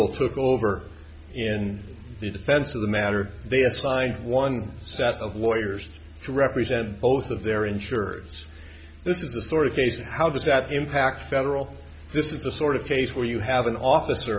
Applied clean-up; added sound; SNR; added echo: none; none; none; none.